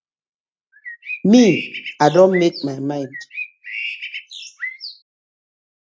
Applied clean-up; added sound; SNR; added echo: none; Bird; 11 dB; none.